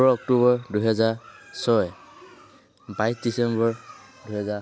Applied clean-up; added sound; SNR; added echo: none; none; none; none.